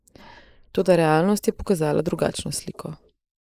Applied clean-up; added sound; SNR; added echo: neural mask model Resemble Enhance denoiser.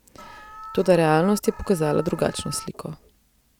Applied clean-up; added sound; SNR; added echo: none; Alarm; 17 dB; none.